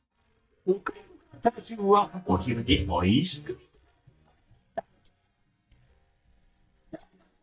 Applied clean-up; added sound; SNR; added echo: neural mask model DeepFilterNet 3.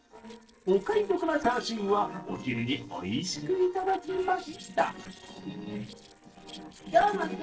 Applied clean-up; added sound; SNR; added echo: neural separator model SepFormer DNS4.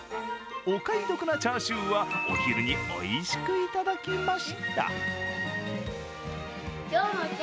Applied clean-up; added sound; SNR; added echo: none; none; none; none.